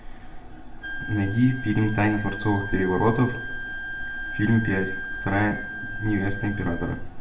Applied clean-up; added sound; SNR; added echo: none; Wind instrument, woodwind instrument; 10 dB; reverberation time 0.7 s.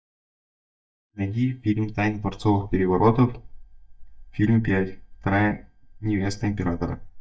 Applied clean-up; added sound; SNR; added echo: neural mask model DeepFilterNet 3.